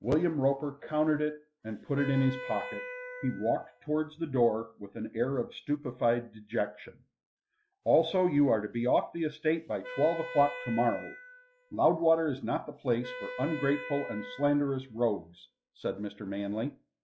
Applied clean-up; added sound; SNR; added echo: classical method log-MMSE.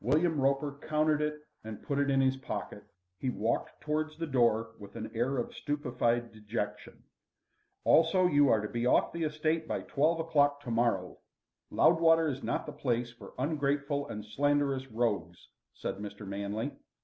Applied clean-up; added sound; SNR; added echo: none; none; none; none.